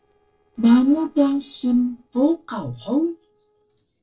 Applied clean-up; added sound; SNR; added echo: neural separator model SepFormer DNS4.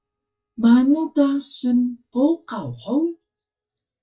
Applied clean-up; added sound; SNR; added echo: neural mask model DeepFilterNet 3.